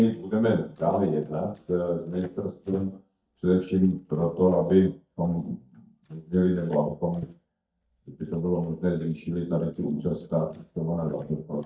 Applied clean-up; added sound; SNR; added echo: neural mask model DeepFilterNet 3.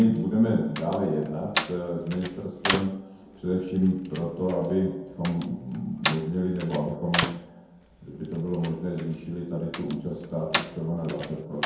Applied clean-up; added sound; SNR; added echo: none; Slam; 4 dB; reverberation time 0.9 s.